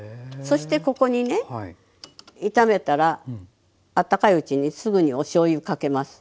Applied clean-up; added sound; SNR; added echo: none; none; none; none.